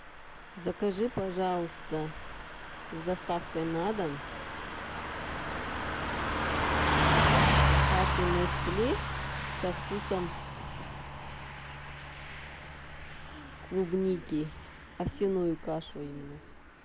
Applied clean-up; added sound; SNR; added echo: none; Car passing by / Truck; -3 dB; none.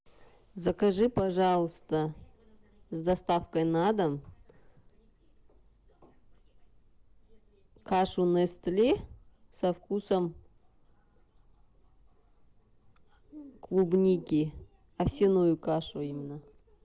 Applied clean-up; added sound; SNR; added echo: none; none; none; none.